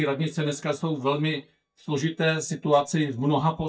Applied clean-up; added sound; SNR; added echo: neural mask model DeepFilterNet 3.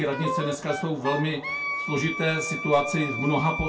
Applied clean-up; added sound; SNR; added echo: none; Wind instrument, woodwind instrument; 6 dB; reverberation time 0.2 s.